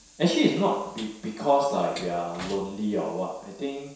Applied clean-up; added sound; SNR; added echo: none; Train; 19 dB; reverberation time 0.7 s.